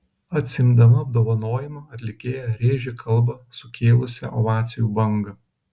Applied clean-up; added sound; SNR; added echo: none; none; none; none.